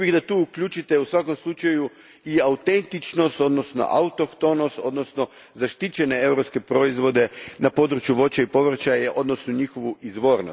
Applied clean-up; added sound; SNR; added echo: none; none; none; none.